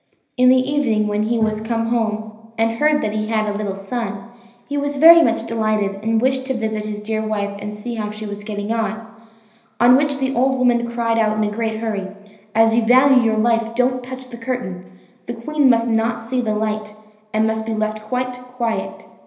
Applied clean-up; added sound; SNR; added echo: none; Bowed string instrument; 15 dB; reverberation time 0.8 s.